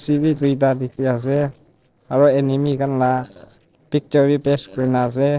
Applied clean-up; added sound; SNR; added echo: neural separator model SepFormer DNS4.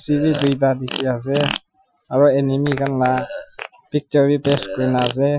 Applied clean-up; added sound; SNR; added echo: classical method Wiener filter.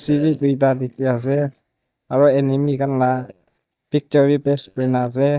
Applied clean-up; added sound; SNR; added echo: neural mask model DeepFilterNet 3.